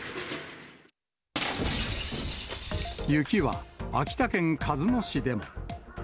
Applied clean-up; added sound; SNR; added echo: none; Shatter; 5 dB; none.